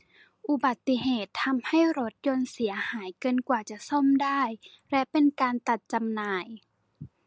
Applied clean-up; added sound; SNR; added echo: none; none; none; none.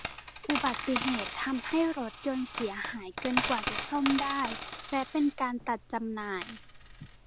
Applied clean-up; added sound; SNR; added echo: none; Coin (dropping); -4 dB; none.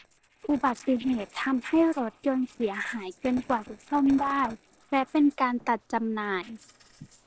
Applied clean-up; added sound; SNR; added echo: neural separator model SepFormer DNS4.